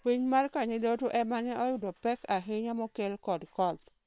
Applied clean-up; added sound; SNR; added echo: neural separator model SepFormer WHAM!.